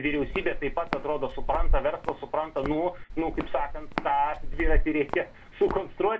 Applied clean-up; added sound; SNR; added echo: none; Walk, footsteps; 0 dB; reverberation time 0.2 s.